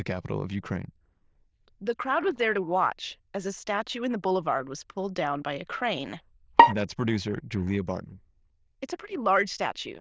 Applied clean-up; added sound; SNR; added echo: neural diffusion model UNIVERSE++.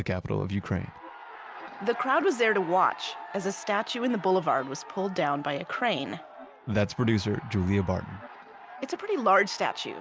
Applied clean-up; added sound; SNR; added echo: none; none; none; none.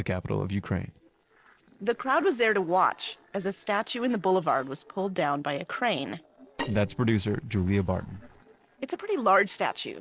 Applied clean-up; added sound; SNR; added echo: neural separator model SepFormer DNS4.